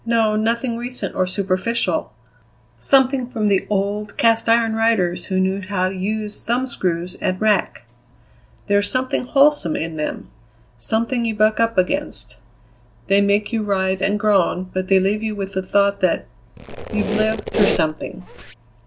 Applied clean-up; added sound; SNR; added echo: none; Squeak; 4 dB; none.